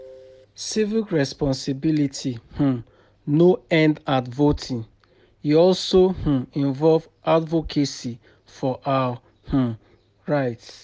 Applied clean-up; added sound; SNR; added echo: none; none; none; none.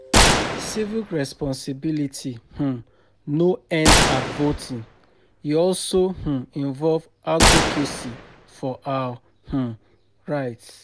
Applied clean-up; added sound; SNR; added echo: none; Gunshot, gunfire; -1 dB; none.